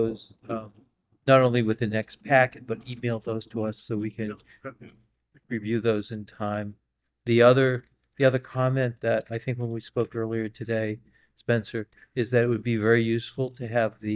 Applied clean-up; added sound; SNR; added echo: neural mask model DeepFilterNet 3.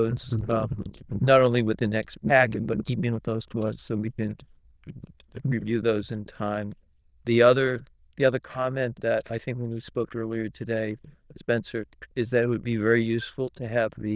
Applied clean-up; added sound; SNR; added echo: neural diffusion model UNIVERSE++.